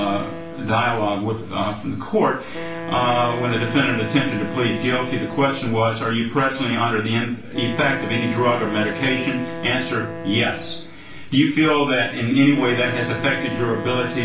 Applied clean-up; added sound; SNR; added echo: none; Wind instrument, woodwind instrument; 11 dB; reverberation time 0.3 s.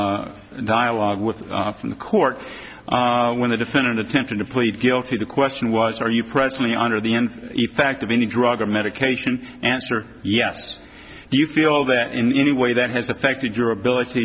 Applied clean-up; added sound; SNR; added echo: none; none; none; none.